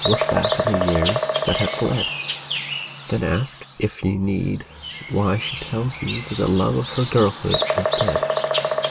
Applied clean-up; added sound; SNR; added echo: none; Bird vocalization, bird call, bird song; 1 dB; none.